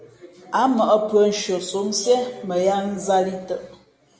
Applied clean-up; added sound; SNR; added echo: none; none; none; none.